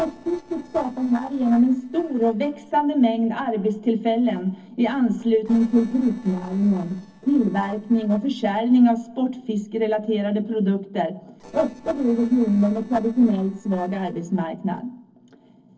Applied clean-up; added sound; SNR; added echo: neural separator model SepFormer DNS4.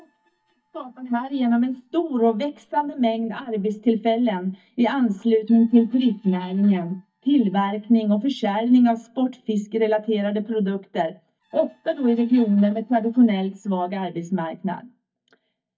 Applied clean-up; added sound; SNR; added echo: neural mask model DeepFilterNet 3.